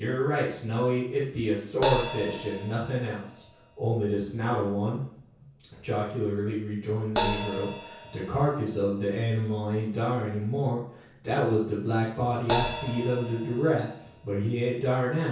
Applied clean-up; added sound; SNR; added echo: none; Crash cymbal; 10 dB; reverberation time 0.6 s.